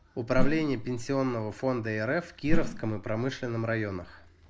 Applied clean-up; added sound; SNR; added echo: none; Whoosh, swoosh, swish; 0 dB; none.